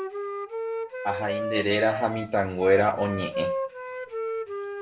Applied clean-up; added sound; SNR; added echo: none; Wind instrument, woodwind instrument; 5 dB; none.